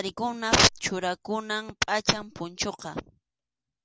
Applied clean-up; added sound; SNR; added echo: none; none; none; none.